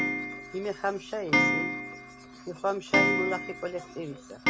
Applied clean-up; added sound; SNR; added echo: none; Clock; -4 dB; none.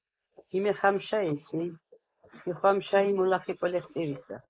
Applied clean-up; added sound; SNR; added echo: neural mask model Resemble Enhance denoiser.